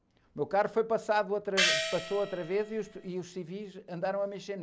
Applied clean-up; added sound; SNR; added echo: none; Gong; 0 dB; none.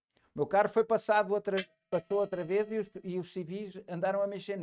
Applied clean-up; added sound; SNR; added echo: neural mask model RNNoise.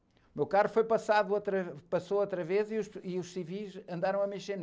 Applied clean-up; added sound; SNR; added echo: none; none; none; none.